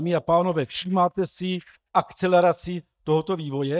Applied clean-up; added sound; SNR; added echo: neural mask model DeepFilterNet 3.